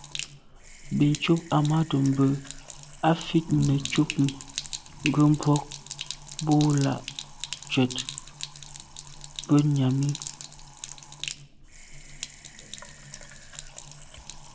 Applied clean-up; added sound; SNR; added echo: none; Sink (filling or washing); 12 dB; none.